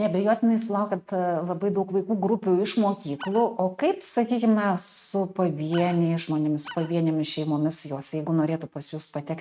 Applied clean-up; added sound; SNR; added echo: neural mask model RNNoise.